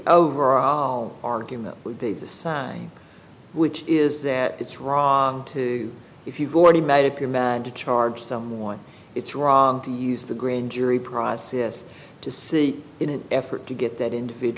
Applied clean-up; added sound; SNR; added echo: none; none; none; none.